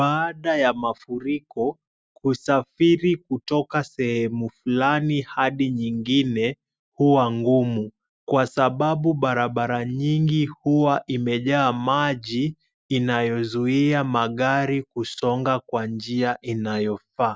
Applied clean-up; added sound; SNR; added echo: none; none; none; none.